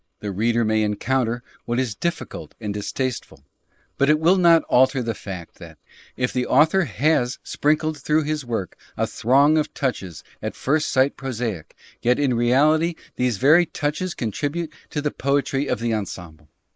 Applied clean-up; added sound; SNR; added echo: neural mask model Resemble Enhance denoiser.